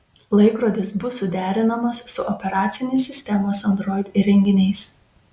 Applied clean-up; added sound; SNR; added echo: none; none; none; none.